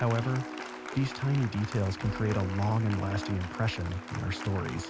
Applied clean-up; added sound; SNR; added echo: none; Applause; 13 dB; none.